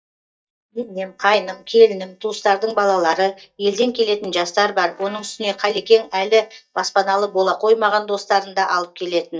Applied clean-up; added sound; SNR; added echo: neural mask model DeepFilterNet 3.